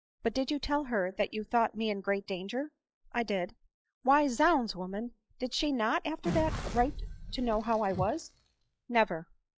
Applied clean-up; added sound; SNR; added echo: classical method log-MMSE.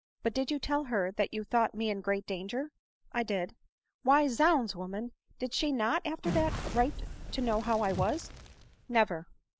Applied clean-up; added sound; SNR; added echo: none; Crackle; 7 dB; none.